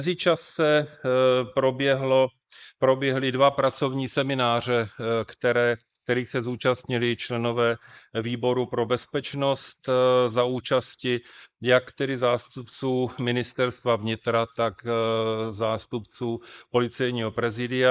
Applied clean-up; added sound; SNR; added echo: neural mask model Resemble Enhance denoiser.